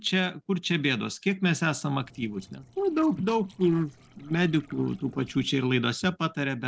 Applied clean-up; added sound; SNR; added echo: neural separator model SepFormer DNS4.